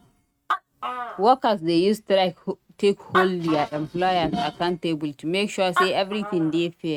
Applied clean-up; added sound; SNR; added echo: neural mask model RNNoise.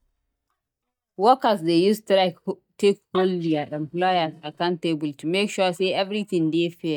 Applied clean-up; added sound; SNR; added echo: neural mask model DeepFilterNet 3.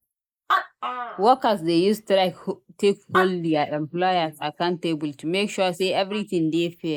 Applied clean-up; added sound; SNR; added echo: neural mask model Resemble Enhance denoiser.